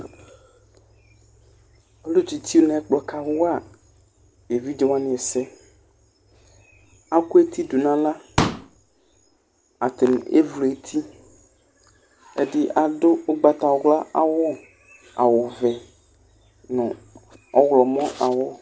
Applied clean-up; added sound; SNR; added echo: none; Explosion; 3 dB; none.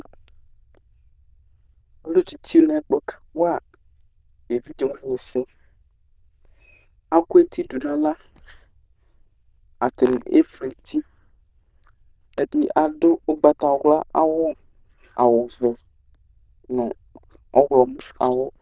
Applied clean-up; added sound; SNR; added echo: neural diffusion model UNIVERSE++.